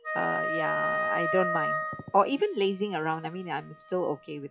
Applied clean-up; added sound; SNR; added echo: classical method log-MMSE.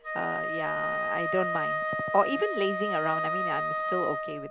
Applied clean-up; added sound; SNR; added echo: none; Wind instrument, woodwind instrument; -1 dB; none.